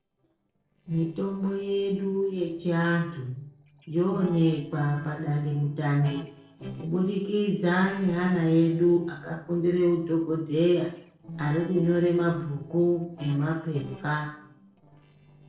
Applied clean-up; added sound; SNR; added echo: neural separator model SepFormer DNS4.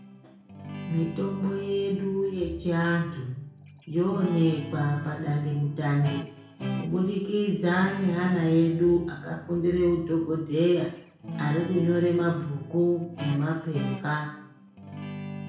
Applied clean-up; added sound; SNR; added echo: none; Guitar; 11 dB; reverberation time 0.5 s.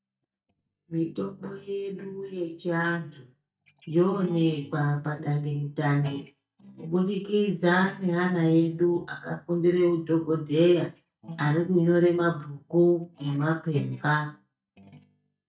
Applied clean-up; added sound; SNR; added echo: neural mask model DeepFilterNet 3.